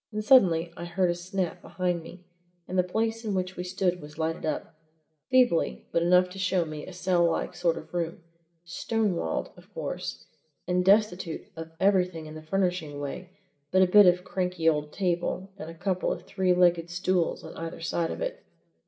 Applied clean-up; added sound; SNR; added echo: none; none; none; reverberation time 0.6 s.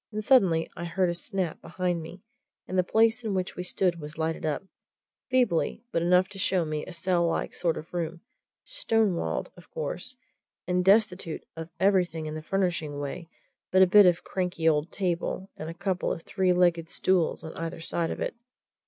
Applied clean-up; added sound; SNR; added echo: none; none; none; none.